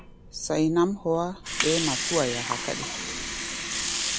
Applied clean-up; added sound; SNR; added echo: none; Water; 2 dB; none.